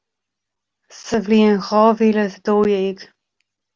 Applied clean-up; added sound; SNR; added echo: none; none; none; none.